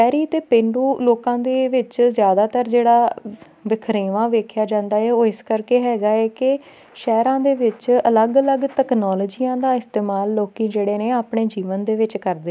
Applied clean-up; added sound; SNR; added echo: none; none; none; none.